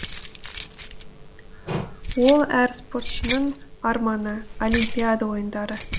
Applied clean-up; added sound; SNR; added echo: none; Keys jangling; 1 dB; none.